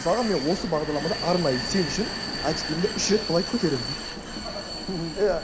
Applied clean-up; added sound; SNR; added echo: none; Vehicle; 6 dB; reverberation time 1.3 s.